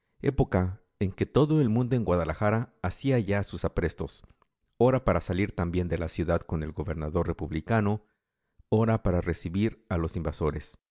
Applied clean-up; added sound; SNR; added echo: none; none; none; none.